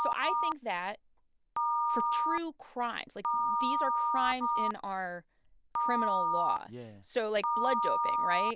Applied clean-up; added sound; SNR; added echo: none; Telephone; -5 dB; none.